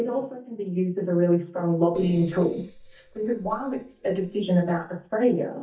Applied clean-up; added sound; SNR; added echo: neural mask model DeepFilterNet 3.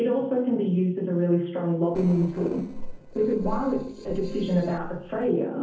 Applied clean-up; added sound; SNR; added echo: neural separator model SepFormer DNS4.